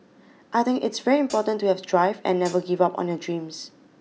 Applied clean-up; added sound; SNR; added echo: none; Hi-hat; 19 dB; none.